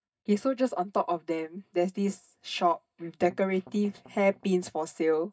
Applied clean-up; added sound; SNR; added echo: neural mask model DeepFilterNet 3.